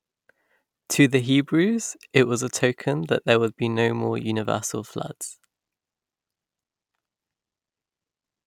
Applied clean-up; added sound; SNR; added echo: none; none; none; none.